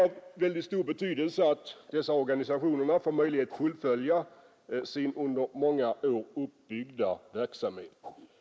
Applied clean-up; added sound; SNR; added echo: neural mask model Resemble Enhance denoiser.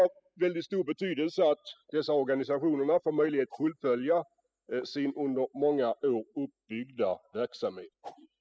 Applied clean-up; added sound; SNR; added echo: classical method spectral subtraction.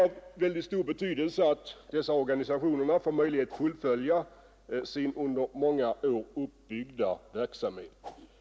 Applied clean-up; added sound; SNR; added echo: none; Whoosh, swoosh, swish; 17 dB; none.